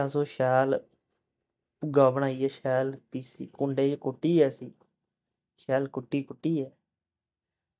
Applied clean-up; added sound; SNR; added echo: neural mask model DeepFilterNet 3.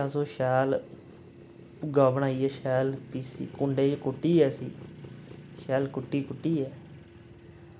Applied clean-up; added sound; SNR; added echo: none; Motorcycle; 19 dB; none.